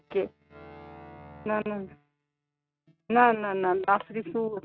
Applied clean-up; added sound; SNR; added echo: neural mask model RNNoise.